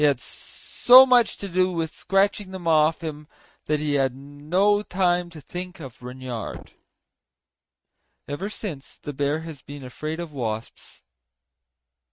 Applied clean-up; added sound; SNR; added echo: neural mask model RNNoise.